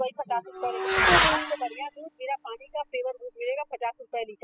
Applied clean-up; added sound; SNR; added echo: classical method spectral subtraction.